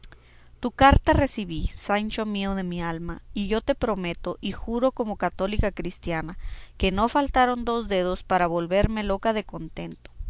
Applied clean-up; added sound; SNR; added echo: none; none; none; none.